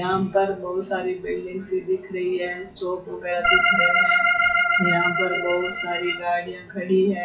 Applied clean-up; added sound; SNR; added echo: classical method WPE with log-MMSE.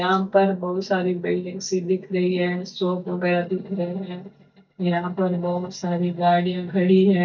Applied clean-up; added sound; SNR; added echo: neural mask model DeepFilterNet 3.